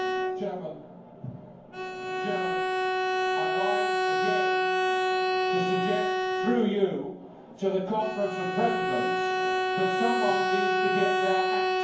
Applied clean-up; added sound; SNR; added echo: none; Bowed string instrument; -4 dB; reverberation time 0.9 s.